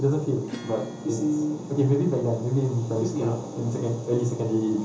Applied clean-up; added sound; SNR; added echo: none; Acoustic guitar / Strum; 18 dB; reverberation time 1.2 s.